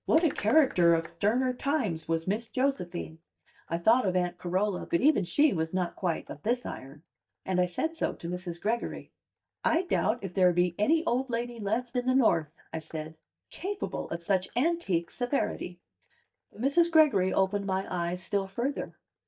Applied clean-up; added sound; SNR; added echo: neural mask model DeepFilterNet 3.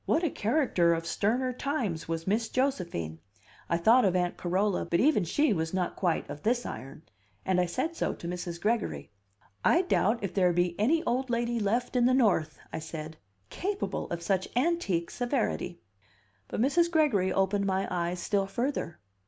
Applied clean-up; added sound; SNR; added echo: none; none; none; none.